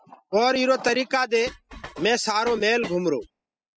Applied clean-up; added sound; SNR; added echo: classical method spectral subtraction.